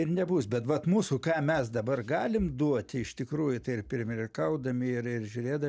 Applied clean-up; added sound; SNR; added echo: none; none; none; none.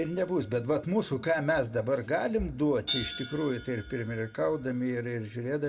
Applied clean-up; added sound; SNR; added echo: none; Hi-hat; 13 dB; reverberation time 1.1 s.